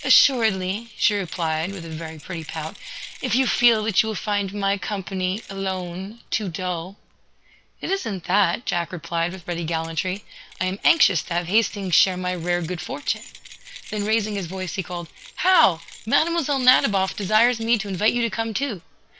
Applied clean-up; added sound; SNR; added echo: none; Keys jangling; 19 dB; none.